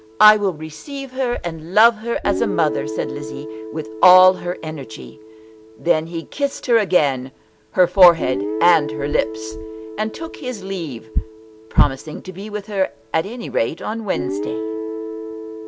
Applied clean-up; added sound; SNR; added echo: none; Guitar; 10 dB; none.